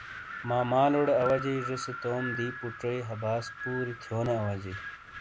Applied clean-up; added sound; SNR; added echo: none; Wind; 10 dB; none.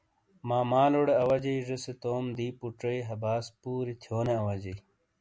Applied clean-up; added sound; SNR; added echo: none; none; none; none.